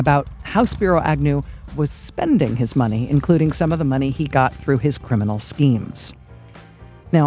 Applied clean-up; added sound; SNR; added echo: none; Motorcycle; 17 dB; none.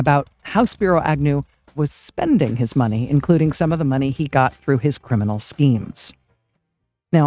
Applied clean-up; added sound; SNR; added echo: neural mask model RNNoise.